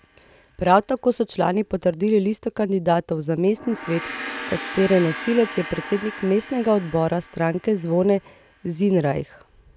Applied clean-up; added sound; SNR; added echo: none; Gong; 15 dB; none.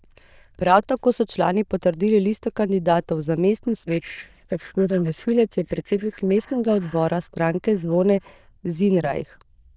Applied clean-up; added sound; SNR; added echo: neural diffusion model UNIVERSE++.